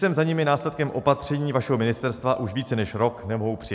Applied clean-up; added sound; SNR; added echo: none; none; none; none.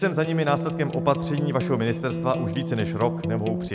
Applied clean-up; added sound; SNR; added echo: none; Electric guitar; 4 dB; none.